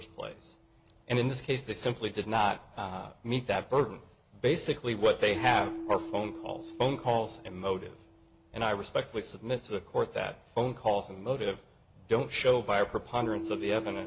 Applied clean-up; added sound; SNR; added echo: none; Keyboard (musical); 14 dB; none.